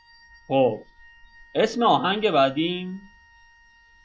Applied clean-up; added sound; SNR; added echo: classical method log-MMSE.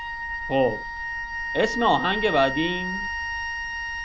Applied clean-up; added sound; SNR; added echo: none; Wind instrument, woodwind instrument; 4 dB; none.